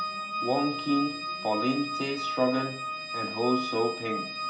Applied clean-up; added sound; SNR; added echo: none; Organ; 4 dB; reverberation time 0.4 s.